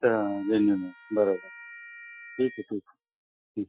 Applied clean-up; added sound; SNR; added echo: classical method Wiener filter.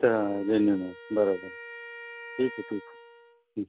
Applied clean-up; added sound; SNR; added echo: none; Wind instrument, woodwind instrument; 16 dB; none.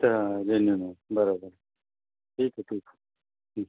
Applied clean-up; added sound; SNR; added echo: none; none; none; none.